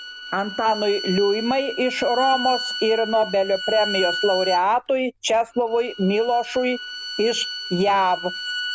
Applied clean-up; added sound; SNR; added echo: none; Bowed string instrument; 9 dB; none.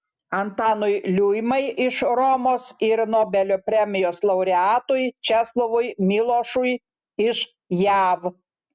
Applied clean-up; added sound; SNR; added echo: none; none; none; none.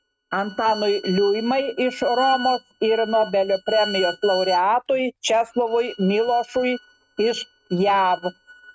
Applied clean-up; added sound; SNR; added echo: neural mask model RNNoise.